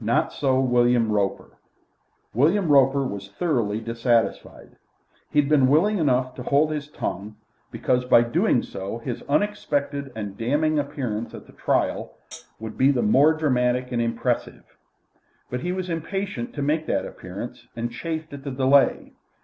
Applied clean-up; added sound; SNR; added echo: none; Hi-hat; 18 dB; none.